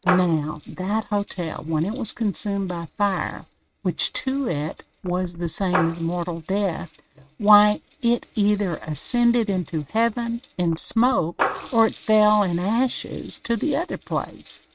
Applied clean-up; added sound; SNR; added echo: neural mask model RNNoise.